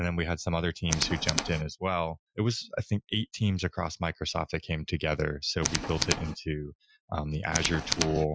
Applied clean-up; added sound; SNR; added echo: classical method Wiener filter.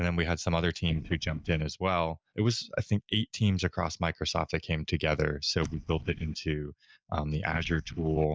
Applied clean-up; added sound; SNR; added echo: neural mask model DeepFilterNet 3.